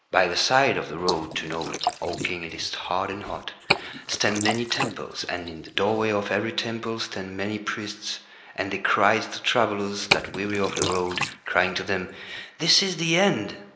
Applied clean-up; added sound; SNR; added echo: neural mask model Resemble Enhance denoiser.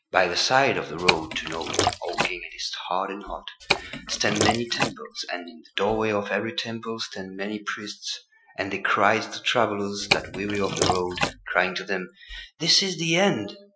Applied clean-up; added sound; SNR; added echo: classical method Wiener filter.